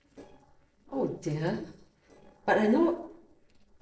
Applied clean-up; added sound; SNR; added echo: neural separator model SepFormer DNS4.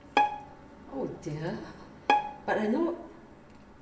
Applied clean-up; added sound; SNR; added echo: none; Bowed string instrument; -2 dB; reverberation time 1.4 s.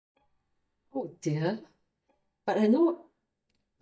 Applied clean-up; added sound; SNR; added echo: neural mask model DeepFilterNet 3.